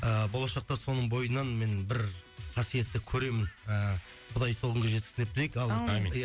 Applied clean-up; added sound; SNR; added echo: none; none; none; none.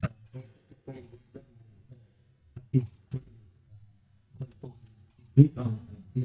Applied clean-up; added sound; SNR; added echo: neural mask model DeepFilterNet 3.